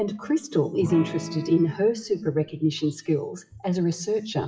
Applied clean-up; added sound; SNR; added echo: classical method WPE with log-MMSE.